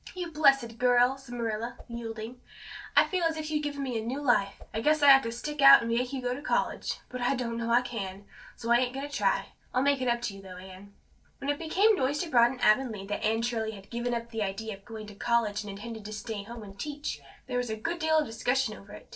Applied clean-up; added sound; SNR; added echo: neural separator model SepFormer DNS4.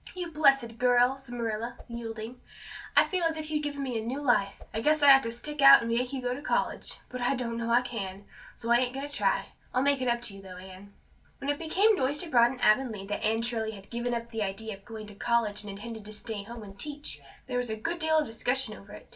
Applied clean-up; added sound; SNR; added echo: none; Whoosh, swoosh, swish; 17 dB; reverberation time 0.2 s.